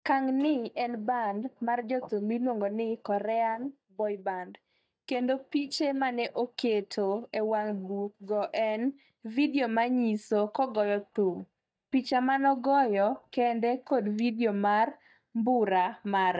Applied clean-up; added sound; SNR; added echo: neural mask model DeepFilterNet 3.